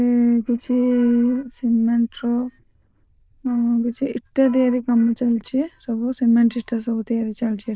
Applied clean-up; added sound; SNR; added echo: neural diffusion model UNIVERSE++.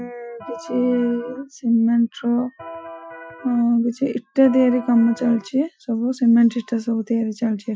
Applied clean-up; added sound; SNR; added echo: classical method Wiener filter.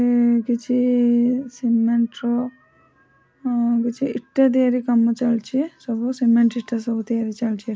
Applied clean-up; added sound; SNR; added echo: none; none; none; none.